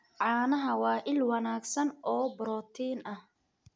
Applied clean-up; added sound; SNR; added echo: none; none; none; none.